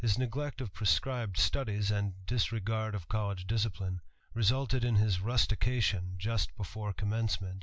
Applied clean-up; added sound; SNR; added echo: none; none; none; none.